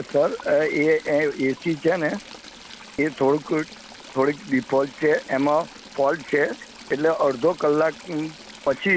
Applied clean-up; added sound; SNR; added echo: none; Stream / Trickle, dribble; 20 dB; none.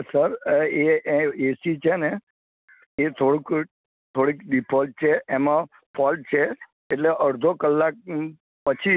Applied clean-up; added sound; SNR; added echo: none; none; none; none.